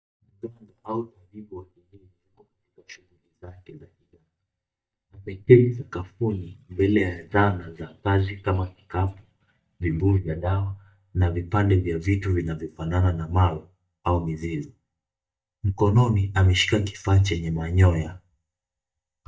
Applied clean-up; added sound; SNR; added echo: neural mask model DeepFilterNet 3.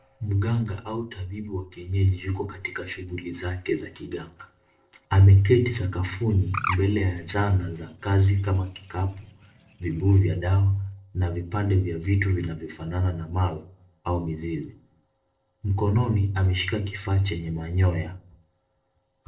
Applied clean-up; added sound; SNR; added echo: neural separator model SepFormer DNS4.